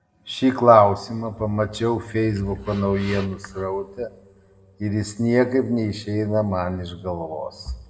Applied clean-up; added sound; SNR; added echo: none; none; none; reverberation time 2.0 s.